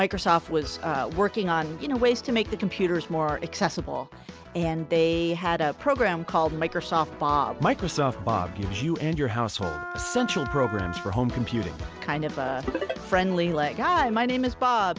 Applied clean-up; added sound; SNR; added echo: none; Wind instrument, woodwind instrument; 10 dB; none.